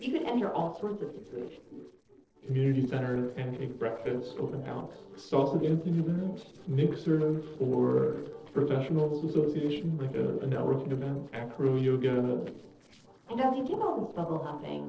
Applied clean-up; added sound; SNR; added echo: neural separator model SepFormer DNS4.